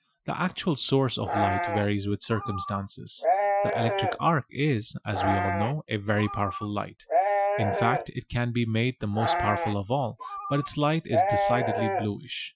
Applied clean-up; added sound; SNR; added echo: classical method Wiener filter.